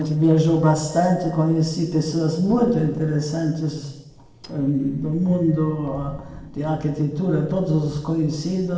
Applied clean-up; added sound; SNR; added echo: neural separator model SepFormer DNS4.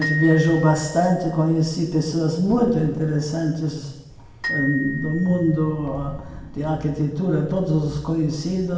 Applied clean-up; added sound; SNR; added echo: none; Glockenspiel; 13 dB; reverberation time 0.8 s.